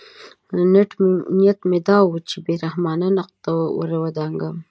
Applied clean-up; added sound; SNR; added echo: none; none; none; none.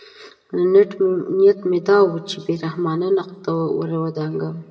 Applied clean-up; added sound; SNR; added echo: none; none; none; reverberation time 0.9 s.